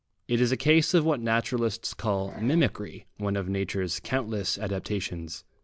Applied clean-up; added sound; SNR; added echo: none; Growling; 20 dB; none.